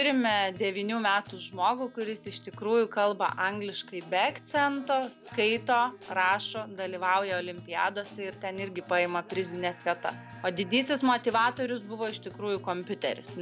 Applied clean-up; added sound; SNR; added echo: none; Guitar; 18 dB; none.